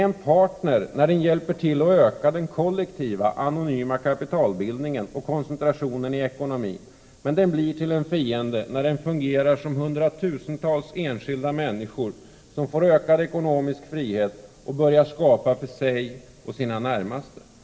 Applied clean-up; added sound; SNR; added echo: none; none; none; reverberation time 1.7 s.